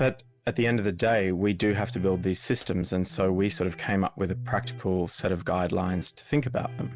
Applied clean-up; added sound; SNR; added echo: none; Electric guitar; 15 dB; none.